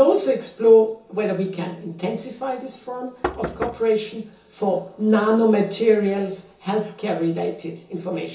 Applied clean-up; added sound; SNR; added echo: none; Knock; 10 dB; reverberation time 0.7 s.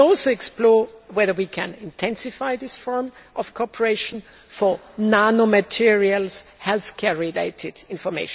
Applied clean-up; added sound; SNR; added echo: none; none; none; none.